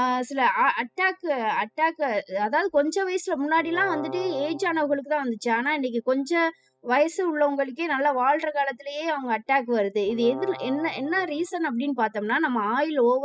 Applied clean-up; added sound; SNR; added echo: classical method spectral subtraction.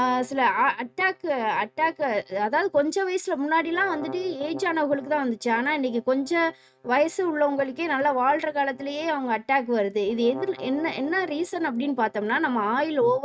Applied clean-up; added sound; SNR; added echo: neural mask model RNNoise.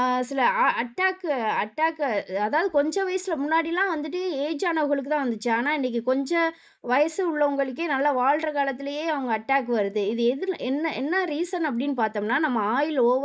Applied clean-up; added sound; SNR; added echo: neural mask model Resemble Enhance denoiser.